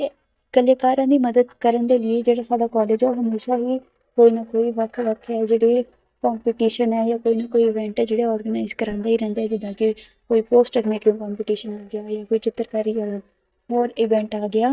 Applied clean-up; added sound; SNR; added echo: neural mask model DeepFilterNet 3.